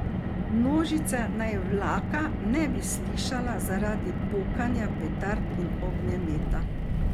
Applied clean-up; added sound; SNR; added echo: none; Car; -2 dB; none.